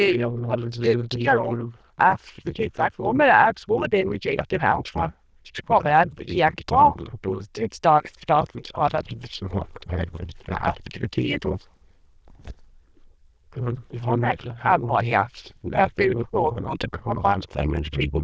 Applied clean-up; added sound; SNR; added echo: neural diffusion model UNIVERSE++.